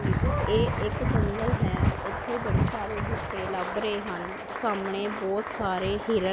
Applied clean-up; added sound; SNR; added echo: none; Applause; 7 dB; none.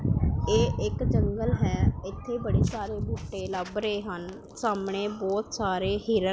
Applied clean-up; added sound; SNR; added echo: none; none; none; none.